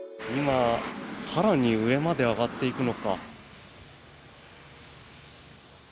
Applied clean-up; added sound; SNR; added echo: none; Wild animals; 19 dB; none.